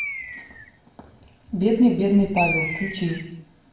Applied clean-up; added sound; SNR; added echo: none; Bird; 9 dB; reverberation time 0.7 s.